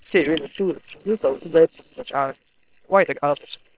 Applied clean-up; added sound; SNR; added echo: neural separator model SepFormer WHAM!.